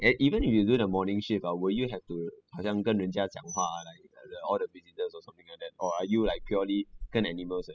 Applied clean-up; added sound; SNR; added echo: classical method spectral subtraction.